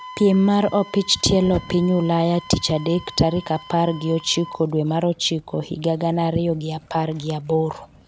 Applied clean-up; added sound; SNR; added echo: none; Fire + Wind instrument, woodwind instrument; 19 dB; none.